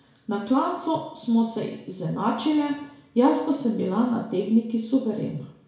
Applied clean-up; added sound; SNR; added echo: none; none; none; reverberation time 0.6 s.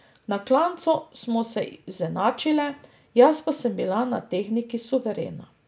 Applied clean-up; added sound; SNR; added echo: none; none; none; none.